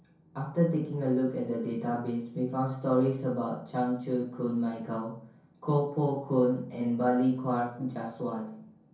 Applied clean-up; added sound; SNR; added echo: none; none; none; reverberation time 0.6 s.